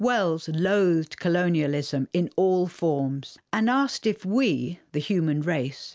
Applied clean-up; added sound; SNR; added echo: none; none; none; none.